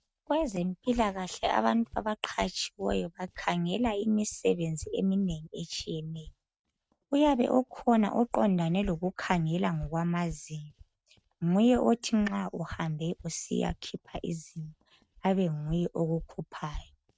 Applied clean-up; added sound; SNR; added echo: neural mask model RNNoise.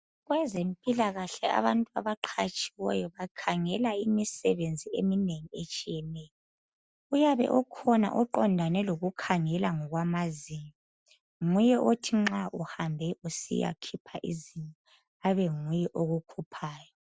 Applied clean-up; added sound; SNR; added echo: none; none; none; none.